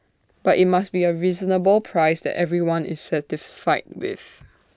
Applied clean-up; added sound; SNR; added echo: none; none; none; none.